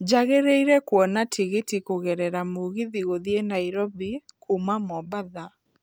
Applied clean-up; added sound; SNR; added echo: none; none; none; none.